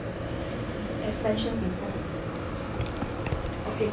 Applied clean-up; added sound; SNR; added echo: none; none; none; none.